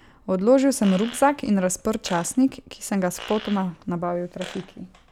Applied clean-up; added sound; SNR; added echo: none; Fart; 19 dB; none.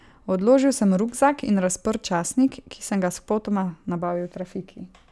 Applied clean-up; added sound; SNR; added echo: none; none; none; none.